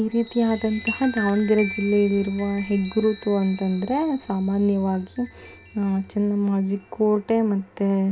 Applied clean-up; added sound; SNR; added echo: none; Chime; 17 dB; reverberation time 0.3 s.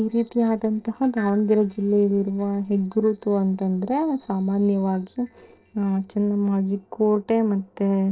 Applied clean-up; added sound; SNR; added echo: neural separator model SepFormer DNS4.